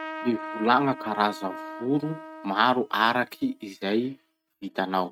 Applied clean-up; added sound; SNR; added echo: neural mask model RNNoise.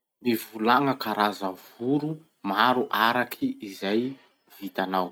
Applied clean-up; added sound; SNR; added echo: none; none; none; none.